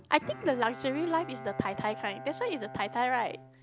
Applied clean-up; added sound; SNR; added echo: none; Bowed string instrument; 13 dB; none.